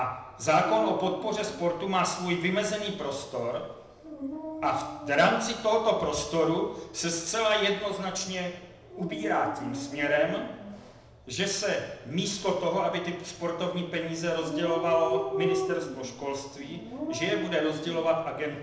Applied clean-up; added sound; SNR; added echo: none; Dog; 9 dB; reverberation time 0.8 s.